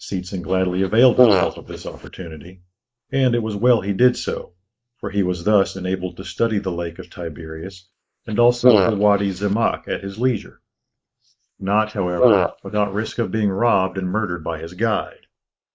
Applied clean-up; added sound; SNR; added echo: neural mask model Resemble Enhance denoiser.